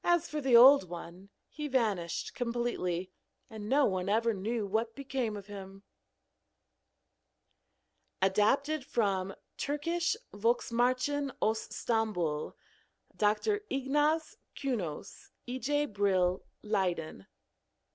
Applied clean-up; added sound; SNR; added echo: none; none; none; none.